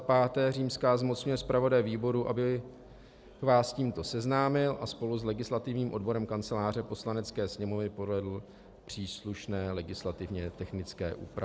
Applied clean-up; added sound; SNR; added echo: none; none; none; none.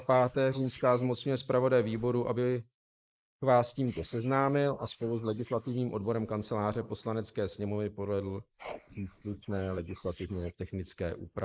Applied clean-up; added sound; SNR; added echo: neural mask model Resemble Enhance denoiser.